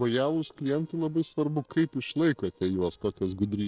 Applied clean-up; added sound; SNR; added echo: neural separator model SepFormer DNS4.